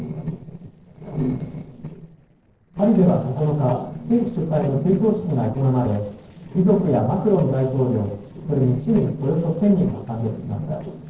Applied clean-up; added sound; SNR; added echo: neural separator model SepFormer DNS4.